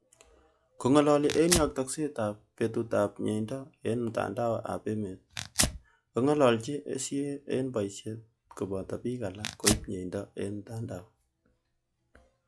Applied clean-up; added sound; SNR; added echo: classical method log-MMSE.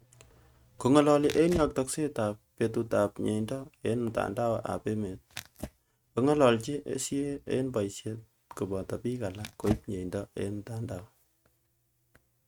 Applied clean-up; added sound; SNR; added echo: neural mask model RNNoise.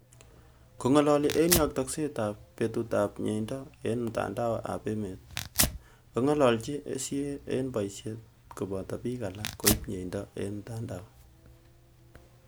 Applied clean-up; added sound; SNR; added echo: none; Tearing; 7 dB; none.